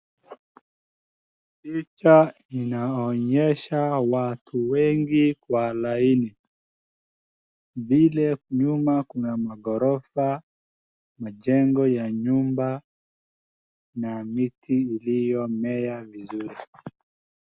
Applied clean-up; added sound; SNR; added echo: none; none; none; none.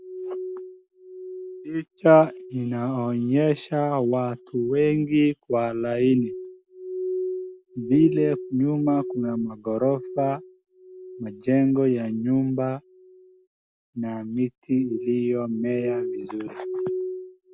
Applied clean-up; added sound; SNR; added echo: none; Glass; 11 dB; none.